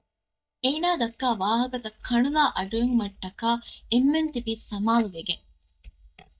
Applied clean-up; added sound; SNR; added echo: neural mask model DeepFilterNet 3.